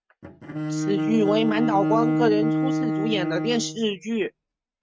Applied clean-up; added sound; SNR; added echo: neural mask model RNNoise.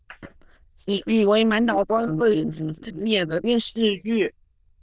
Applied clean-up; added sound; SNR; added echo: neural diffusion model UNIVERSE++.